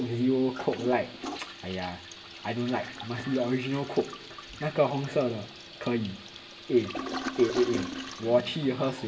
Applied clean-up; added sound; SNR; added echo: none; Toilet flush; 12 dB; reverberation time 0.7 s.